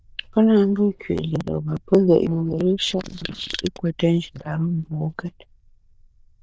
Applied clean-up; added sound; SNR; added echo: neural diffusion model UNIVERSE++.